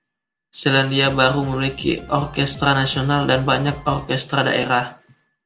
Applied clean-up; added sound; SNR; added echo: none; Drum kit; 17 dB; none.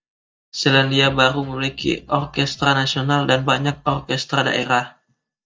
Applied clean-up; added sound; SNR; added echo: neural mask model DeepFilterNet 3.